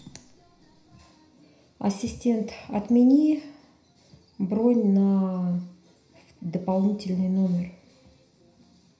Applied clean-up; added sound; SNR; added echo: none; none; none; reverberation time 0.5 s.